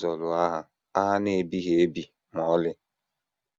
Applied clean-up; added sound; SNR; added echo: none; none; none; none.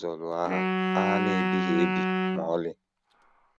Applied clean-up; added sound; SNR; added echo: none; Wind instrument, woodwind instrument; -3 dB; none.